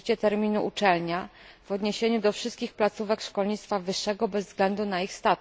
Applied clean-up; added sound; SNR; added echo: none; none; none; none.